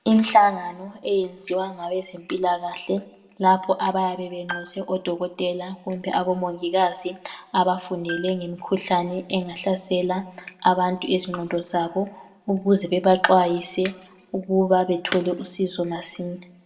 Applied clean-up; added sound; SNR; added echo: none; Piano; 17 dB; reverberation time 0.7 s.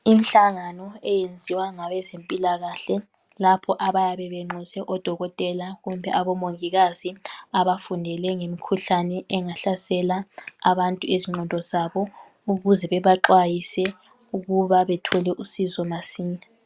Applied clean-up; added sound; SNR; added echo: none; none; none; none.